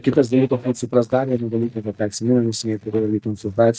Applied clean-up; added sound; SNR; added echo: neural mask model DeepFilterNet 3.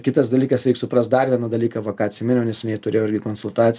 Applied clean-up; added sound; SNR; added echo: none; none; none; none.